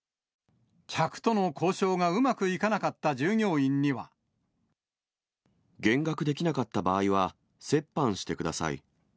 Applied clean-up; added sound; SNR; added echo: none; none; none; none.